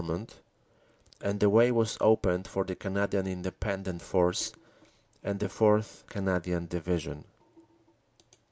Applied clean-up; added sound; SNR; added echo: none; none; none; none.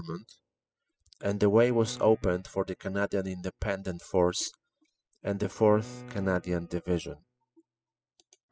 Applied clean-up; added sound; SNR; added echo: classical method spectral subtraction.